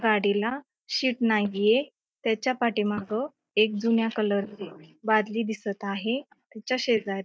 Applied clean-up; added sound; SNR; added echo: neural mask model DeepFilterNet 3.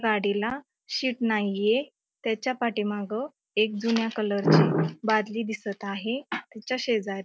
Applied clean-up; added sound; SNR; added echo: none; none; none; none.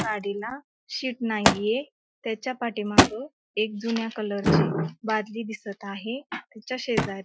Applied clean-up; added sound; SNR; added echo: classical method Wiener filter.